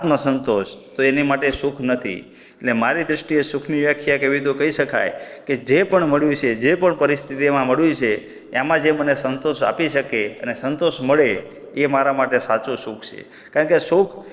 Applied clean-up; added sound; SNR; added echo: neural separator model SepFormer DNS4.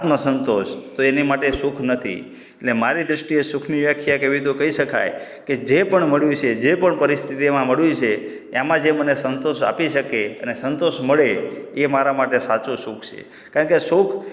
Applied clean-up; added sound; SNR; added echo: neural mask model Resemble Enhance denoiser.